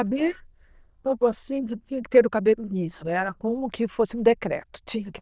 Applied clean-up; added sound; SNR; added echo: neural diffusion model UNIVERSE++.